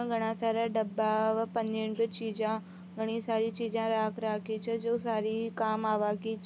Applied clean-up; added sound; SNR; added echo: none; none; none; none.